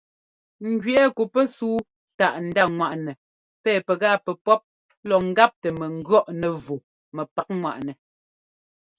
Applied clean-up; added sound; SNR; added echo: none; none; none; none.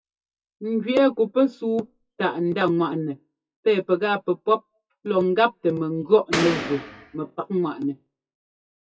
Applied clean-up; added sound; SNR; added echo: classical method WPE with log-MMSE.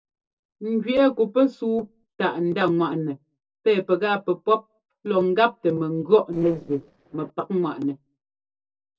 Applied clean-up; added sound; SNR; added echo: neural separator model SepFormer DNS4.